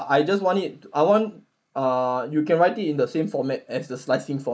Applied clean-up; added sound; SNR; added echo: neural mask model Resemble Enhance denoiser.